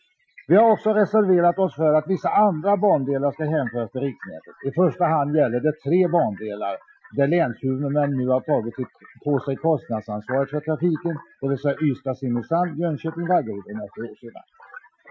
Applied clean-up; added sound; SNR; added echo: classical method Wiener filter.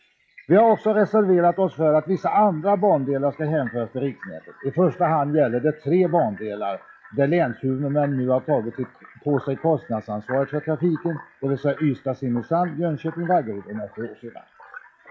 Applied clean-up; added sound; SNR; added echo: classical method log-MMSE.